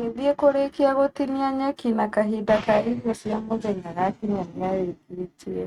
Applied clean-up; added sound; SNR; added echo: neural mask model RNNoise.